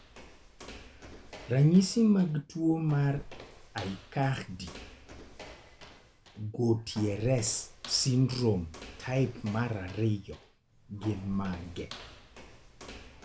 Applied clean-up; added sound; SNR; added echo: none; Walk, footsteps; 18 dB; none.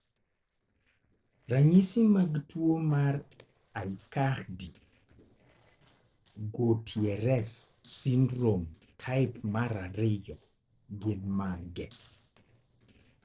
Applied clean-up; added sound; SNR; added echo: neural separator model SepFormer DNS4.